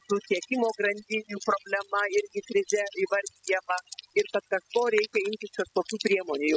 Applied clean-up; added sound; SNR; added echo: classical method spectral subtraction.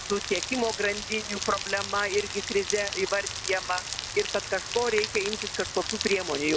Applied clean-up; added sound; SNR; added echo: none; Rain; 5 dB; none.